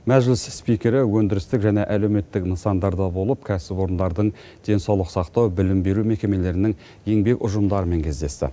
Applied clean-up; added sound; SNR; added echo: none; none; none; none.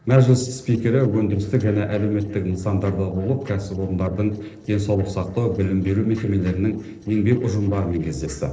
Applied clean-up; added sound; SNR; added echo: neural separator model SepFormer DNS4.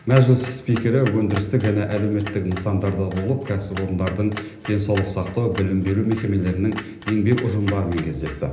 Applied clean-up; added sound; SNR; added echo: none; Clock; 16 dB; reverberation time 1.0 s.